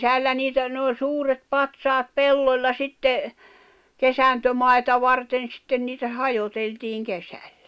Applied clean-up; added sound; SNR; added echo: none; none; none; none.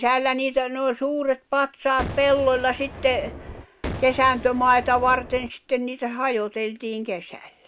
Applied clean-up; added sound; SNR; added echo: none; Boom; 12 dB; none.